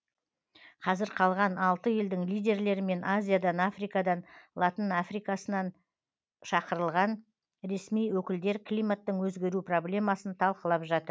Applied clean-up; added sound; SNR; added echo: none; none; none; none.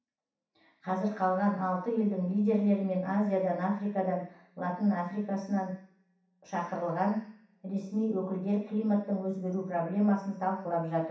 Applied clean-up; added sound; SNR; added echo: none; none; none; reverberation time 0.7 s.